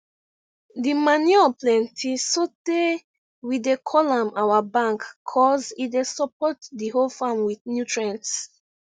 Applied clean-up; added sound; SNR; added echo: none; none; none; none.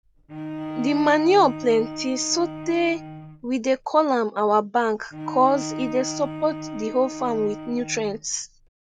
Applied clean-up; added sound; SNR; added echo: none; Bowed string instrument; 11 dB; none.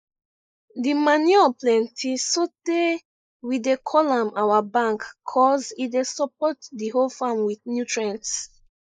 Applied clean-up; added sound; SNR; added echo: neural mask model Resemble Enhance denoiser.